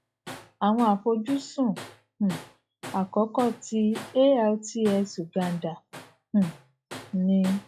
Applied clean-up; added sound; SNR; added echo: classical method log-MMSE.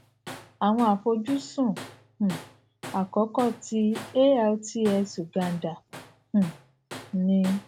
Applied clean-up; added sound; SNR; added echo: none; Tools; 17 dB; none.